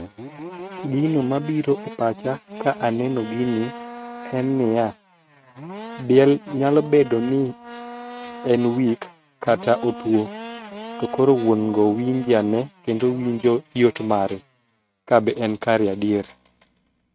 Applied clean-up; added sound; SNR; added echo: neural mask model RNNoise.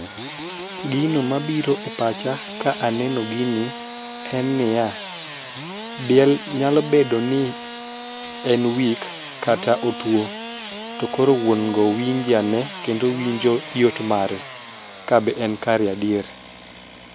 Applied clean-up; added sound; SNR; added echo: none; Engine starting / Sawing; 12 dB; none.